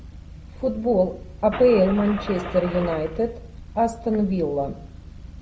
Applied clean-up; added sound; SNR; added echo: none; Engine starting / Car; 10 dB; none.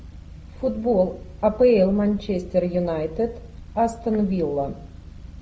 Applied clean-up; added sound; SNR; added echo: none; none; none; none.